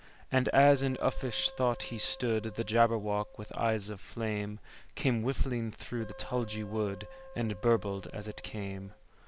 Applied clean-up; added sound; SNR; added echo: none; Wind instrument, woodwind instrument; 19 dB; none.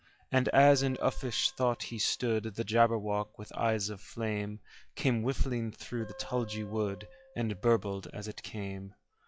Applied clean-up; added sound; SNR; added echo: classical method log-MMSE.